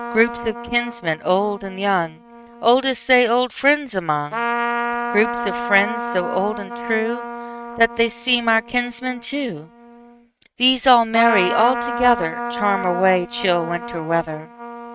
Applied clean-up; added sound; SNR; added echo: neural mask model RNNoise.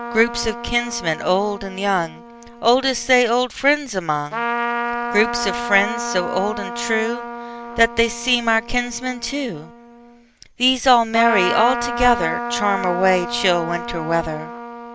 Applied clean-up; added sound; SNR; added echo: none; Trumpet; 7 dB; none.